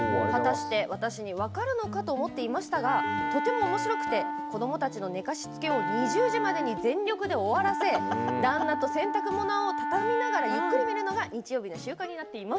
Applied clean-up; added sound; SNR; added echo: none; Wind instrument, woodwind instrument; 3 dB; none.